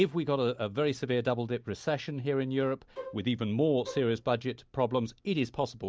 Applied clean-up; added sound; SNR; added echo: none; Bowed string instrument; 15 dB; none.